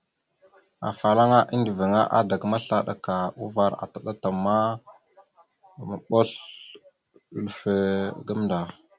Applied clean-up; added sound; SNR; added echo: none; none; none; none.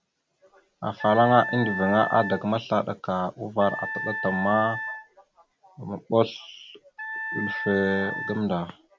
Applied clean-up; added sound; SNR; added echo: none; Wind instrument, woodwind instrument; 8 dB; none.